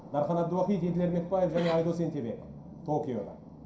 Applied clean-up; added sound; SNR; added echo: none; Cough; 15 dB; reverberation time 0.5 s.